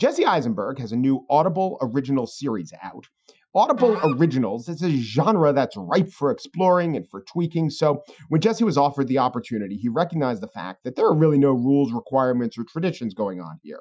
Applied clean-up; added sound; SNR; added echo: classical method Wiener filter.